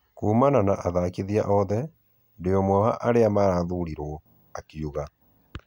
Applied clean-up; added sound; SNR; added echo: none; none; none; none.